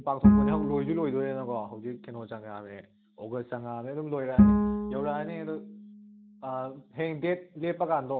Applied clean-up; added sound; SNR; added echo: none; Bowed string instrument; -4 dB; none.